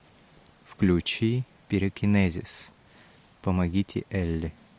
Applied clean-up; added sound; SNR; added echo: none; none; none; none.